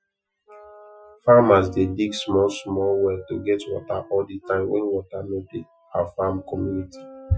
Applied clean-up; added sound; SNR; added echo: classical method Wiener filter.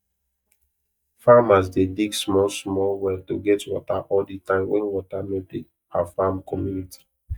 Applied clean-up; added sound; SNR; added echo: neural mask model DeepFilterNet 3.